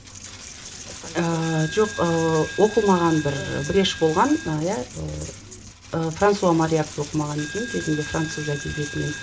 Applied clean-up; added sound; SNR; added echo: none; Coin (dropping); 12 dB; reverberation time 0.4 s.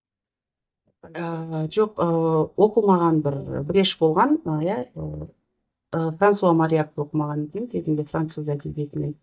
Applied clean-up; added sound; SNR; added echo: neural mask model DeepFilterNet 3.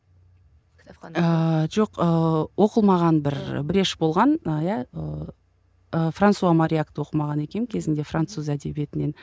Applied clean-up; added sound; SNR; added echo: none; none; none; none.